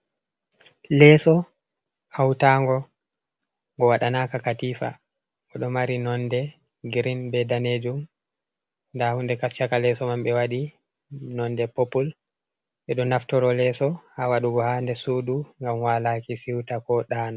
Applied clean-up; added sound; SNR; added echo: none; none; none; none.